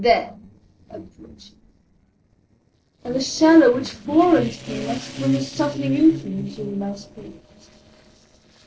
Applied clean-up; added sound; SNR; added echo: neural separator model SepFormer DNS4.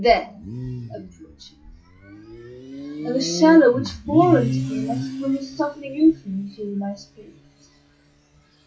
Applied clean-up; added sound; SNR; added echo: classical method WPE with log-MMSE.